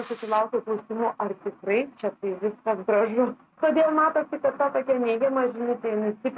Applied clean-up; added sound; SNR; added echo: neural mask model RNNoise.